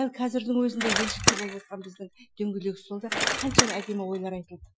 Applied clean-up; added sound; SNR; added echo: classical method Wiener filter.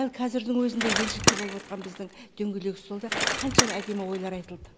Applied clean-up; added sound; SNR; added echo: none; Bicycle; -1 dB; none.